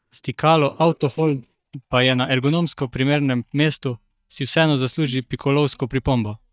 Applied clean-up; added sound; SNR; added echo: neural mask model DeepFilterNet 3.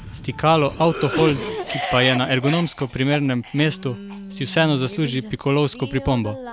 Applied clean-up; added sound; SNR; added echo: none; Cough; 10 dB; none.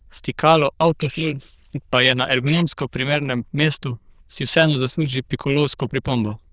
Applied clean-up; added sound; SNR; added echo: neural diffusion model UNIVERSE++.